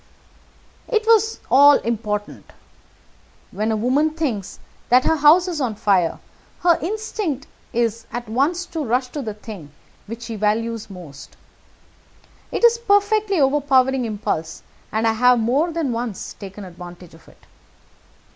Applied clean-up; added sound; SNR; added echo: none; none; none; none.